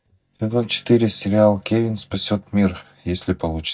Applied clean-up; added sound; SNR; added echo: neural mask model DeepFilterNet 3.